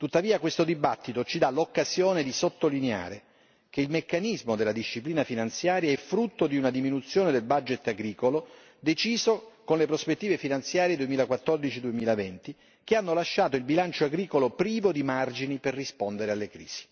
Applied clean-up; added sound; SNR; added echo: none; none; none; none.